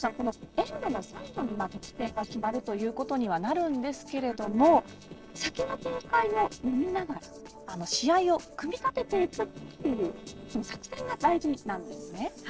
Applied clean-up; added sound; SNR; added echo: neural separator model SepFormer DNS4.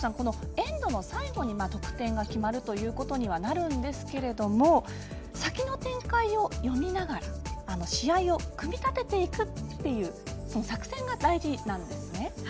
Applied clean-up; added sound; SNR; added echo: none; none; none; none.